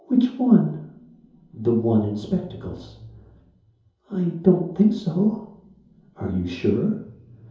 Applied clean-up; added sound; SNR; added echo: none; none; none; reverberation time 2.8 s.